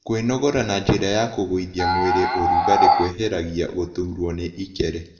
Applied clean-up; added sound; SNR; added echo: none; Animal; -4 dB; reverberation time 1.0 s.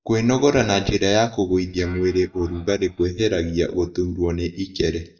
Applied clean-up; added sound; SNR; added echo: neural mask model DeepFilterNet 3.